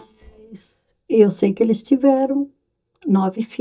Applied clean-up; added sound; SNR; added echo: neural mask model DeepFilterNet 3.